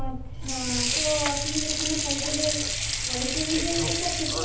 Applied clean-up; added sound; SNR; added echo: none; Sink (filling or washing) / Water; -4 dB; reverberation time 0.8 s.